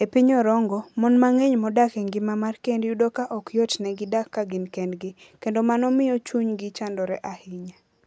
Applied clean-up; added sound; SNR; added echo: none; none; none; none.